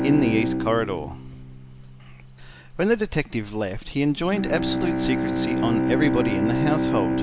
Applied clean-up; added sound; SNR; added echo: none; Bowed string instrument; 1 dB; none.